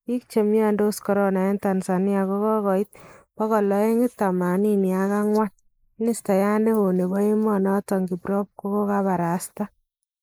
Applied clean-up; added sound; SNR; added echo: neural mask model Resemble Enhance denoiser.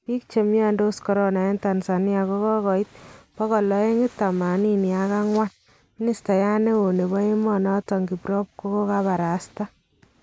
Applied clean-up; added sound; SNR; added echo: none; none; none; none.